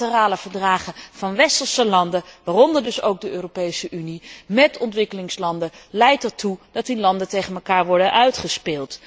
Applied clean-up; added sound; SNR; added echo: none; none; none; none.